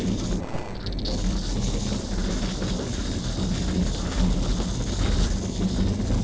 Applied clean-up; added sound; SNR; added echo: neural separator model SepFormer DNS4.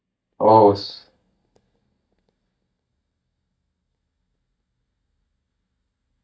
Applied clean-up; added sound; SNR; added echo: neural mask model DeepFilterNet 3.